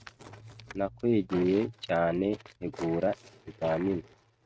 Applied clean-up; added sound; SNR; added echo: neural mask model RNNoise.